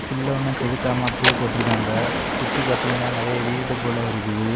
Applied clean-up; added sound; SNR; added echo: none; Waves, surf + Packing tape, duct tape; 0 dB; none.